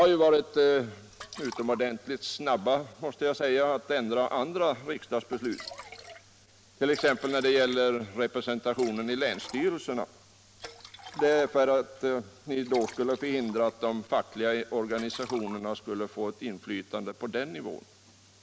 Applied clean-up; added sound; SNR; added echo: none; Liquid; 20 dB; none.